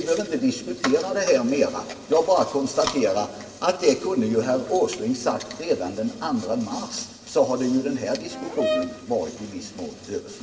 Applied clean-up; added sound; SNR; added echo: none; Brass instrument; 7 dB; reverberation time 1.9 s.